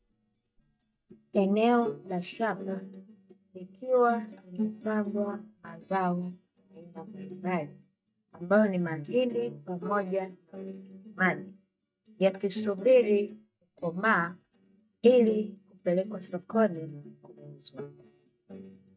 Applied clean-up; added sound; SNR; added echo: neural mask model DeepFilterNet 3.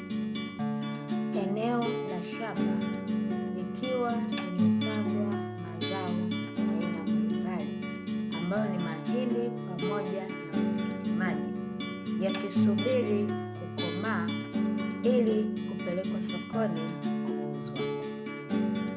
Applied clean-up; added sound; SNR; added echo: none; Acoustic guitar; -5 dB; none.